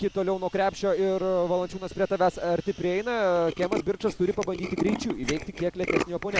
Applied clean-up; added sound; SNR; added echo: none; Tools; 9 dB; none.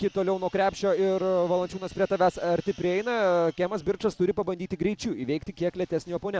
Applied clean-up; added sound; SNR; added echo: none; none; none; none.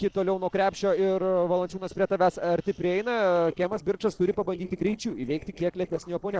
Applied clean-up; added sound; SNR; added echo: neural separator model SepFormer DNS4.